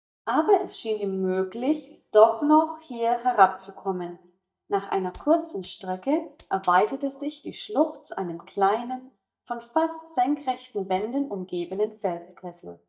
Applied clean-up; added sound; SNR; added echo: neural mask model DeepFilterNet 3.